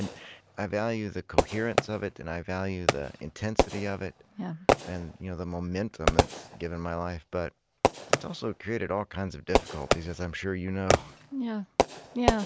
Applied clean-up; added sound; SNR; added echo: none; Fireworks; -3 dB; none.